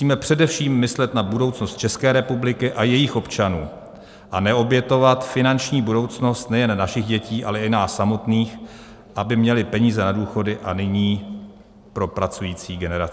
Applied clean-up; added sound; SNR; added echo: none; none; none; none.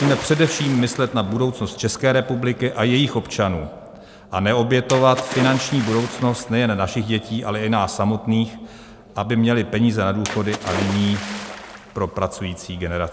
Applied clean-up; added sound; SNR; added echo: none; Splash, splatter; 14 dB; none.